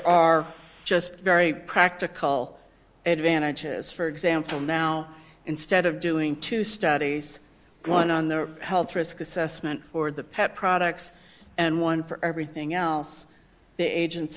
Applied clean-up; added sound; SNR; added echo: none; none; none; none.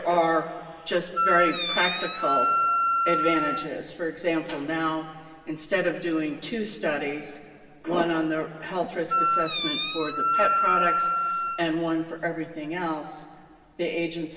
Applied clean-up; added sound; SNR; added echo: none; Wind instrument, woodwind instrument; -3 dB; reverberation time 2.1 s.